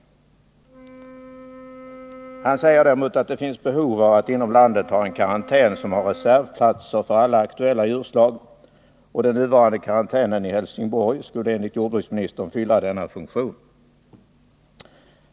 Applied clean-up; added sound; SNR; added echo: none; Wind instrument, woodwind instrument; 20 dB; none.